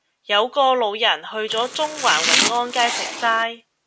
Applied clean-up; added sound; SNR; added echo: none; Domestic sounds, home sounds; 2 dB; none.